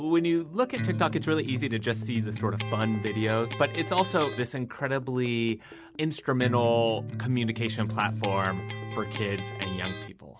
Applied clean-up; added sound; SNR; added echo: none; Electric guitar; 5 dB; none.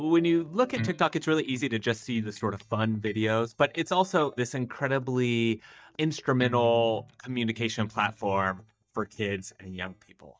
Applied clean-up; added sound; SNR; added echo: neural mask model DeepFilterNet 3.